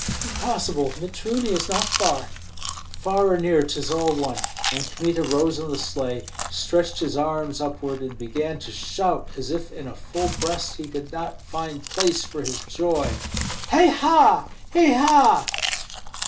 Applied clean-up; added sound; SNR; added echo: none; Chewing, mastication; 8 dB; reverberation time 0.2 s.